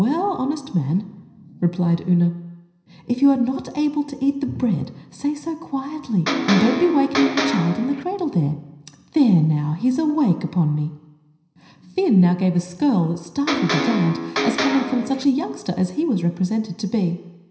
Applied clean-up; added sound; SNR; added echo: none; Electric guitar; 2 dB; reverberation time 0.9 s.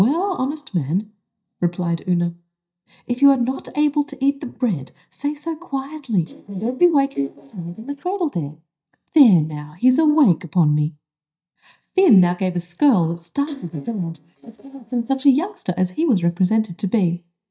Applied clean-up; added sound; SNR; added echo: neural mask model DeepFilterNet 3.